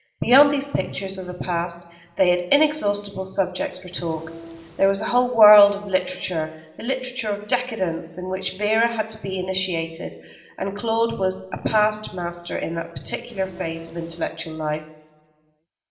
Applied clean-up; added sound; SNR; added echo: none; Train; 17 dB; reverberation time 1.9 s.